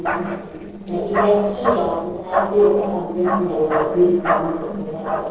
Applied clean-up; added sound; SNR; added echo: neural separator model SepFormer DNS4.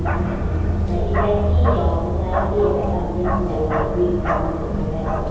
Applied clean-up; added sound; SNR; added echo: none; Bark; -2 dB; reverberation time 0.9 s.